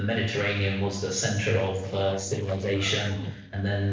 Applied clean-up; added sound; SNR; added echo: neural separator model SepFormer DNS4.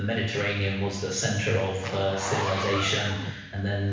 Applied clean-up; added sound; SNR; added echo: none; Zipper (clothing); 9 dB; reverberation time 1.1 s.